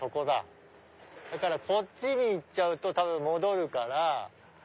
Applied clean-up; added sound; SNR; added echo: none; none; none; none.